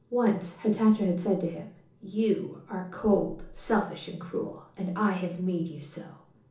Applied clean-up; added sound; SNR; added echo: none; none; none; reverberation time 0.7 s.